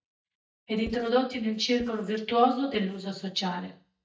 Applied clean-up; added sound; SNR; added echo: neural mask model DeepFilterNet 3.